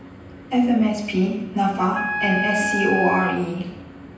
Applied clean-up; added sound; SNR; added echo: none; Wind instrument, woodwind instrument; 4 dB; reverberation time 0.9 s.